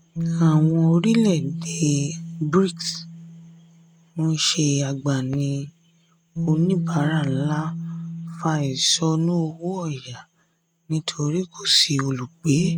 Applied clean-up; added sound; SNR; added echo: neural mask model RNNoise.